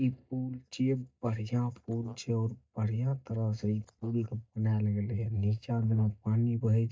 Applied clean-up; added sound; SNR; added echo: neural mask model DeepFilterNet 3.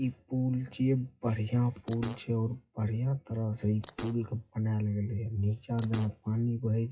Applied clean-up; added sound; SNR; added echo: classical method WPE with log-MMSE.